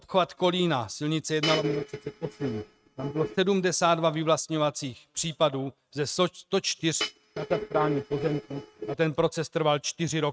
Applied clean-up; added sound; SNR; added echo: neural mask model RNNoise.